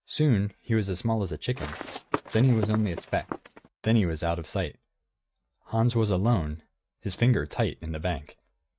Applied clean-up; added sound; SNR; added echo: neural mask model RNNoise.